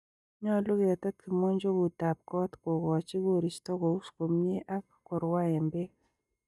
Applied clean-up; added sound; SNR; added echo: neural mask model DeepFilterNet 3.